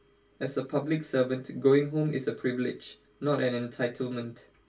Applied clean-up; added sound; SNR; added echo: none; none; none; reverberation time 0.2 s.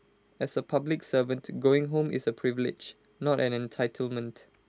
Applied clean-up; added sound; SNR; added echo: none; none; none; none.